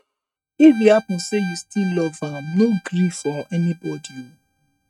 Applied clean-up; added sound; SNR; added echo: neural mask model RNNoise.